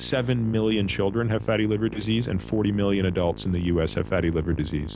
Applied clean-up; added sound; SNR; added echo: none; Musical instrument; 14 dB; none.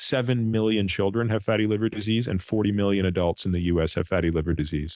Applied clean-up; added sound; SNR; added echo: neural mask model Resemble Enhance denoiser.